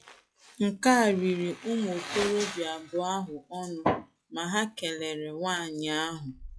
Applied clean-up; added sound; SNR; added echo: classical method log-MMSE.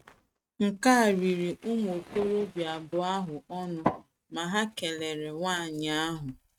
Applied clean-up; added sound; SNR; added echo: neural mask model RNNoise.